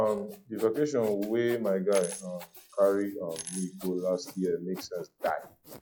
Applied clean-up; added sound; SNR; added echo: classical method log-MMSE.